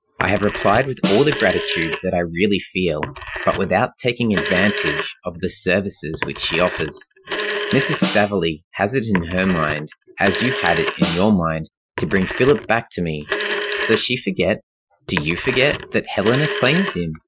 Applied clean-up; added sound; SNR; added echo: classical method Wiener filter.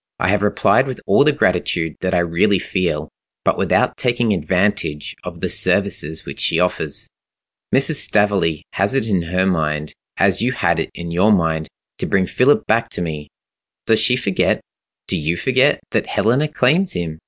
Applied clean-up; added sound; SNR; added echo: none; none; none; none.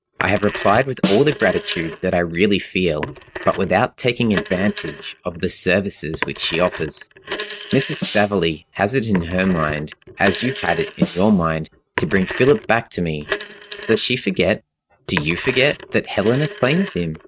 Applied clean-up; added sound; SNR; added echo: neural mask model RNNoise.